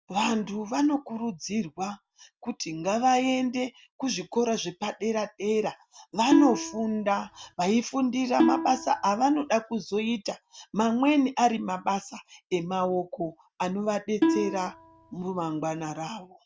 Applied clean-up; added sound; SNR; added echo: none; Plucked string instrument; 2 dB; none.